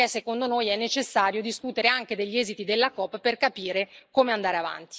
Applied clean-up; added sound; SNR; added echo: neural mask model Resemble Enhance denoiser.